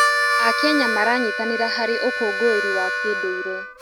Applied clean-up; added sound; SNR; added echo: none; Harmonica; -1 dB; none.